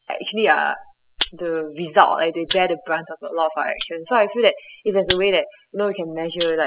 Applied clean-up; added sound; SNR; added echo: classical method spectral subtraction.